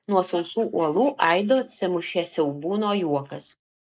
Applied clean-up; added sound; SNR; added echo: neural mask model Resemble Enhance denoiser.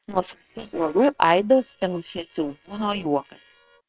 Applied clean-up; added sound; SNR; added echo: neural separator model SepFormer WHAM!.